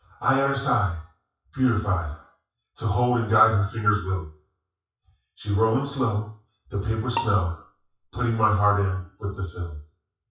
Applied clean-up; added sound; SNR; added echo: classical method WPE with log-MMSE.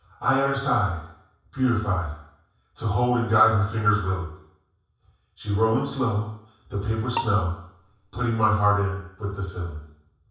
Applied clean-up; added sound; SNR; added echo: none; Bowed string instrument; 13 dB; reverberation time 0.7 s.